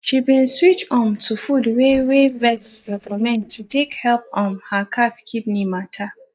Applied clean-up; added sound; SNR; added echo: neural mask model DeepFilterNet 3.